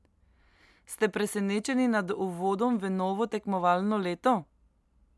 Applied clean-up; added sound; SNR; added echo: none; none; none; none.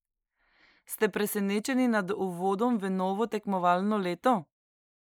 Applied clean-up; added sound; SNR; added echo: neural mask model Resemble Enhance denoiser.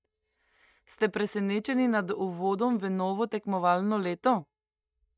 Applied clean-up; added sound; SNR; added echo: neural mask model DeepFilterNet 3.